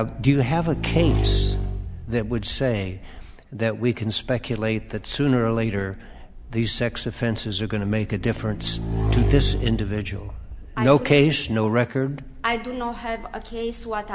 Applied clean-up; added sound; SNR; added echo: none; Motorcycle / Engine; 5 dB; none.